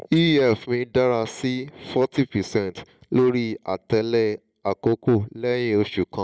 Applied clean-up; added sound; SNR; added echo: none; none; none; none.